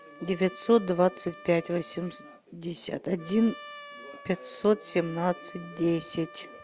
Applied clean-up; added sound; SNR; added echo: none; Trumpet; 19 dB; none.